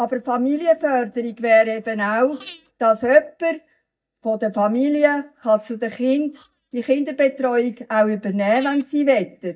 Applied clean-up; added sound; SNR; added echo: neural mask model DeepFilterNet 3.